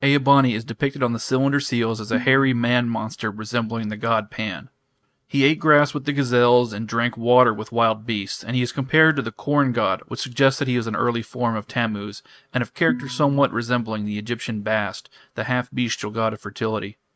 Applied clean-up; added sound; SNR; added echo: neural mask model RNNoise.